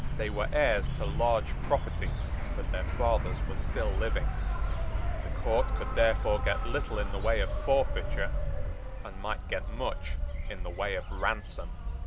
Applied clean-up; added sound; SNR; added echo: none; Insect; -2 dB; none.